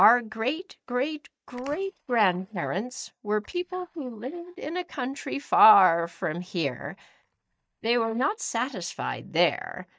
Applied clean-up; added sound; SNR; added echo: neural mask model DeepFilterNet 3.